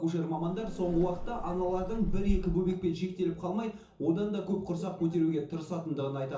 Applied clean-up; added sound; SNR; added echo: none; Insect; 3 dB; reverberation time 0.6 s.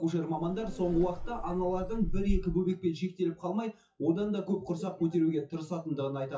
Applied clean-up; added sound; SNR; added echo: classical method WPE with log-MMSE.